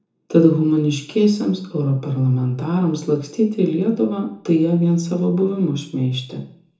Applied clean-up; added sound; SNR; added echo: none; none; none; reverberation time 0.6 s.